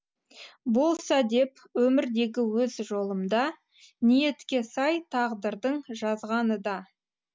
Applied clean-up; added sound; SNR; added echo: none; none; none; none.